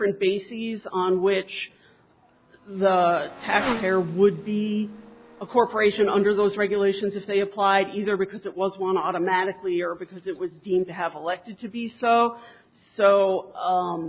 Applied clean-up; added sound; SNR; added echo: none; Motorcycle; 18 dB; none.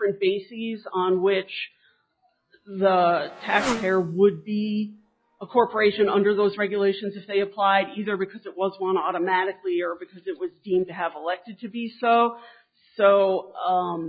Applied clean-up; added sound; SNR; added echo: classical method log-MMSE.